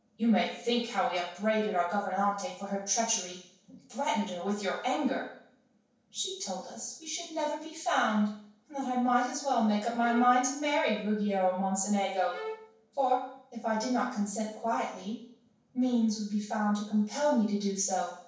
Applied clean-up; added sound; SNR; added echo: none; Bowed string instrument; 13 dB; reverberation time 0.7 s.